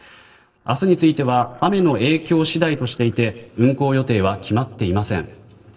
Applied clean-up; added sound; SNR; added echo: neural separator model SepFormer DNS4.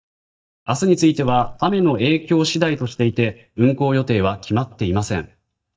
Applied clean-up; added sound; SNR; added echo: neural mask model DeepFilterNet 3.